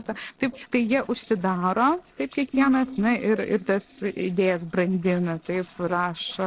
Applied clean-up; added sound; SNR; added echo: neural separator model SepFormer DNS4.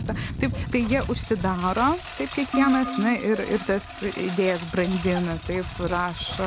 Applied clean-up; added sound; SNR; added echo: none; Keyboard (musical) + Engine; 7 dB; none.